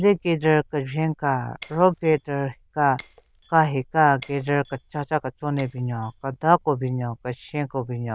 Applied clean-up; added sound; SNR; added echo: neural diffusion model UNIVERSE++.